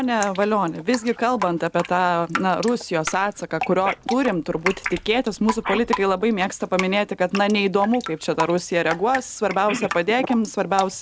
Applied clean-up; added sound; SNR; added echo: none; Drip; 11 dB; none.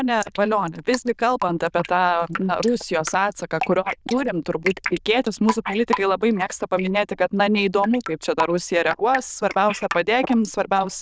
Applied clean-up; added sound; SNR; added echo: neural diffusion model UNIVERSE++.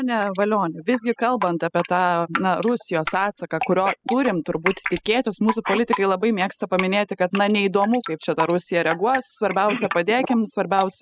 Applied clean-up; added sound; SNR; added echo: classical method spectral subtraction.